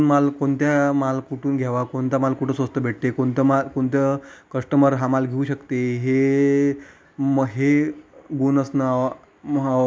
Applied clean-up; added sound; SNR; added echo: none; none; none; none.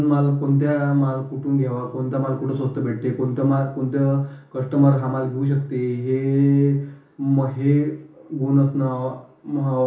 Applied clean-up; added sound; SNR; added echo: none; none; none; reverberation time 0.7 s.